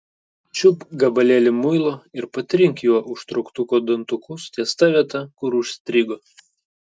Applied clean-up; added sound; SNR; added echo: neural mask model DeepFilterNet 3.